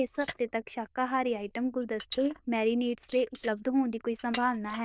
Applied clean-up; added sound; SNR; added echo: neural diffusion model UNIVERSE++.